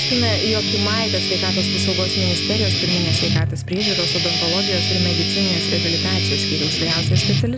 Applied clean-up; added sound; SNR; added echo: none; Guitar; -5 dB; none.